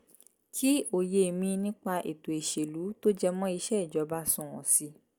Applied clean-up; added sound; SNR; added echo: none; none; none; none.